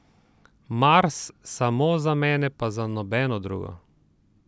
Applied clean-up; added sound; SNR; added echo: none; none; none; none.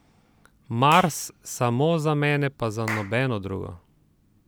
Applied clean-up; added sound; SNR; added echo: none; Clapping / Chirp, tweet; 17 dB; none.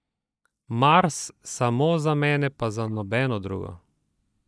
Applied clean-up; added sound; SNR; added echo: neural mask model DeepFilterNet 3.